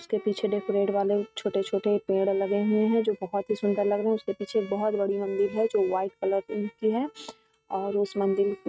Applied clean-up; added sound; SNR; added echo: neural mask model RNNoise.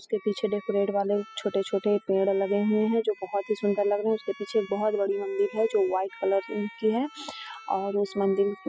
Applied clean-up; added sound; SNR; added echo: classical method spectral subtraction.